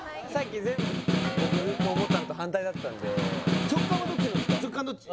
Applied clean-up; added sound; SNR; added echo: none; Snare drum; -3 dB; none.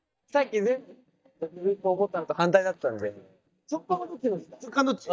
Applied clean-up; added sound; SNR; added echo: neural mask model DeepFilterNet 3.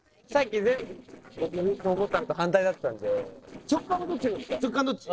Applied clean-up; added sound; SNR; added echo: neural separator model SepFormer DNS4.